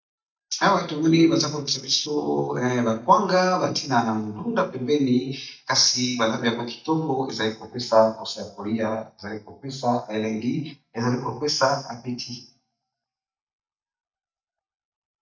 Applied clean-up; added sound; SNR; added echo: neural mask model DeepFilterNet 3.